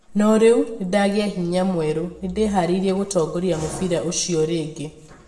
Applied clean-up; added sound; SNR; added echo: none; none; none; reverberation time 0.7 s.